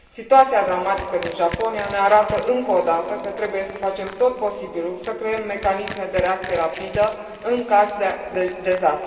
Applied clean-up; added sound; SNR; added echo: none; Crushing; 15 dB; reverberation time 2.4 s.